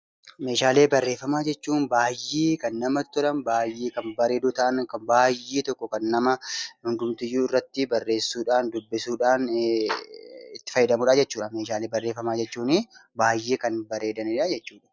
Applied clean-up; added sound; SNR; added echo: none; none; none; none.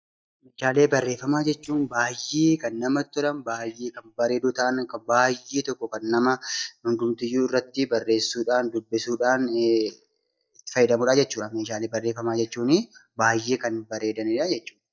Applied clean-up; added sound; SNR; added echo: neural mask model DeepFilterNet 3.